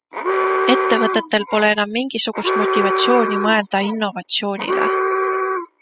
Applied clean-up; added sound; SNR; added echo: classical method spectral subtraction.